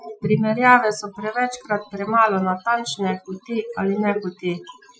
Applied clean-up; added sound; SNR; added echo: classical method Wiener filter.